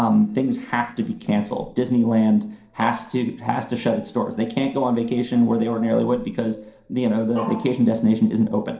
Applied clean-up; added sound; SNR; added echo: neural separator model SepFormer DNS4.